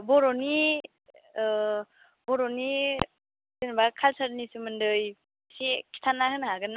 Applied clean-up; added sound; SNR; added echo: none; none; none; none.